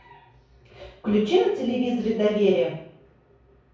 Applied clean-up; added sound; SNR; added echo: none; none; none; reverberation time 0.6 s.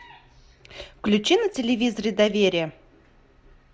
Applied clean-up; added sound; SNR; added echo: none; none; none; none.